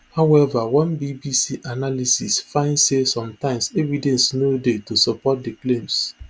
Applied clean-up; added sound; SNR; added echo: none; none; none; none.